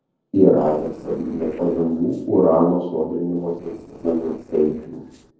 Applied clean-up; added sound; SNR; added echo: neural separator model SepFormer DNS4.